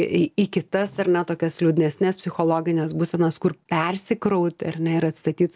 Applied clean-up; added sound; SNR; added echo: none; none; none; none.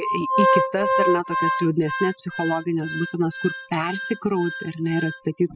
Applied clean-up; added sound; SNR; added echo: classical method spectral subtraction.